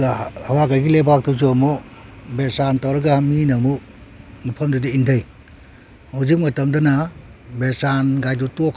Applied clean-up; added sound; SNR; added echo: none; none; none; none.